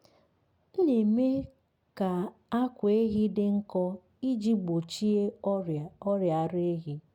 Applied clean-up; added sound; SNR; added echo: none; none; none; none.